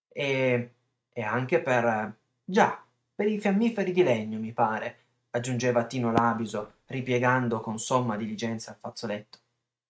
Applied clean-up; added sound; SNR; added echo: neural mask model RNNoise.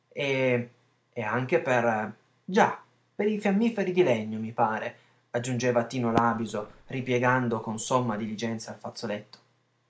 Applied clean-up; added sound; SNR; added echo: none; Fireworks; 12 dB; none.